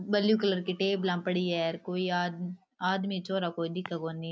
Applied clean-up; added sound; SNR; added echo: none; none; none; none.